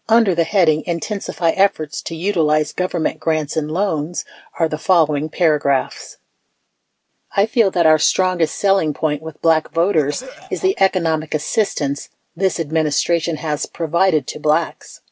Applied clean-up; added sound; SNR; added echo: none; Cough; 18 dB; none.